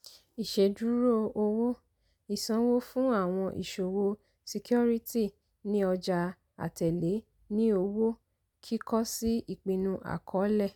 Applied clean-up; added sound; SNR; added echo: none; none; none; none.